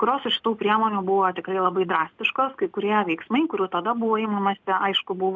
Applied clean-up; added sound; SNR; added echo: none; none; none; none.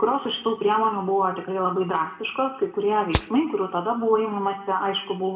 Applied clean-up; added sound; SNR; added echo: none; Rattle (instrument); -1 dB; reverberation time 0.7 s.